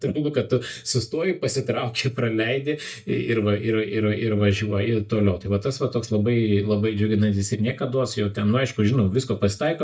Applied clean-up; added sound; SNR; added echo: neural mask model DeepFilterNet 3.